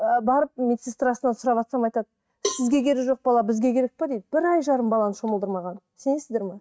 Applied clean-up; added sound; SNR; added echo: neural mask model RNNoise.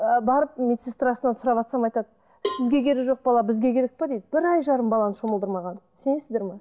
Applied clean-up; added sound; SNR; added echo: none; Cowbell; 12 dB; none.